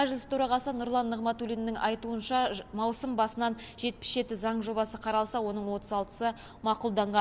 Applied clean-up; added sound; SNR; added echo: none; none; none; none.